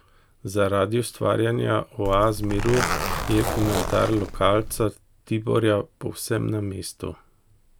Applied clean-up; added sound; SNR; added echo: none; Zipper (clothing); 3 dB; none.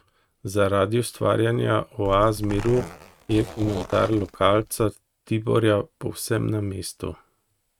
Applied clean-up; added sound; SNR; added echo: neural mask model RNNoise.